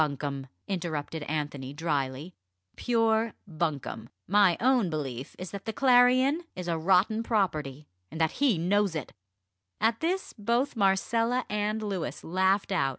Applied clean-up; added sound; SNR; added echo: none; none; none; none.